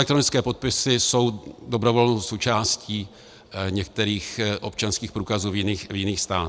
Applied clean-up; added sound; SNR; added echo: none; none; none; none.